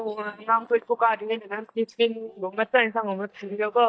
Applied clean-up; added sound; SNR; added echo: neural mask model DeepFilterNet 3.